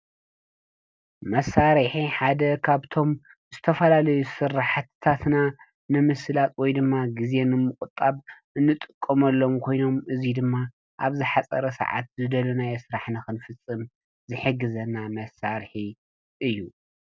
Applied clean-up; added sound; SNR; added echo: none; none; none; none.